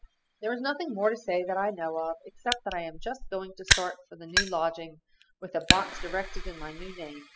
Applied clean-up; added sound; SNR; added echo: classical method spectral subtraction.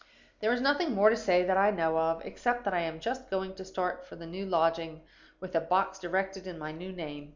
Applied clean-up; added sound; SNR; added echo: none; none; none; none.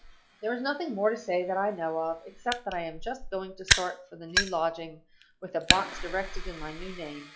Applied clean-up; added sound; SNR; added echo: classical method log-MMSE.